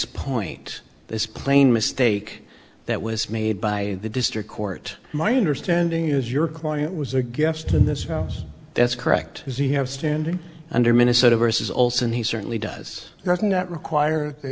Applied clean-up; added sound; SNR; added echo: none; none; none; none.